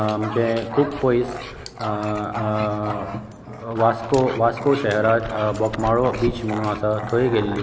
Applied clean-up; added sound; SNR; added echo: none; Dog; 12 dB; none.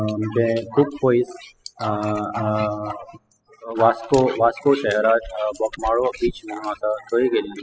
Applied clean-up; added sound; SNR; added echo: classical method spectral subtraction.